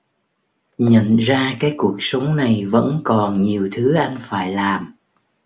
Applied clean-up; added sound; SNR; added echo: none; none; none; none.